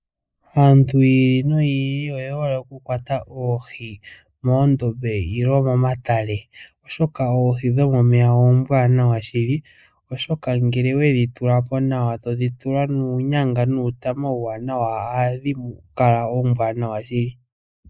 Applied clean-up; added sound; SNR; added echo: neural mask model Resemble Enhance denoiser.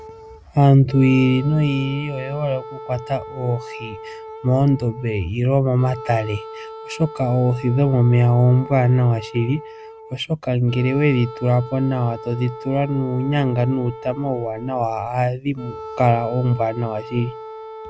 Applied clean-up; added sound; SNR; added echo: none; Wind instrument, woodwind instrument; 15 dB; none.